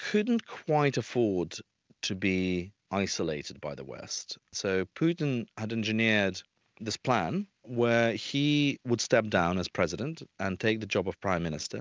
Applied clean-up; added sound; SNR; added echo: none; none; none; none.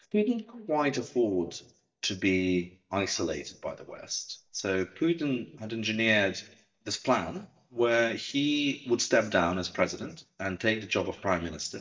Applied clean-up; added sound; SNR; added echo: neural mask model DeepFilterNet 3.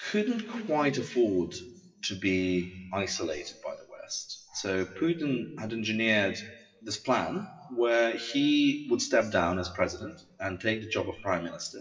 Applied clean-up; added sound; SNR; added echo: classical method WPE with log-MMSE.